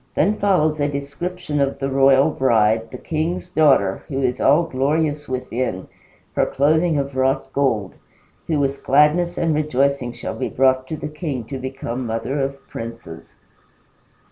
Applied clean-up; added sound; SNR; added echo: none; none; none; none.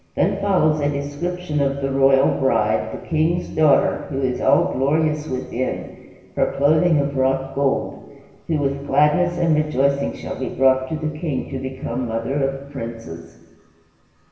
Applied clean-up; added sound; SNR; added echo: none; none; none; reverberation time 1.2 s.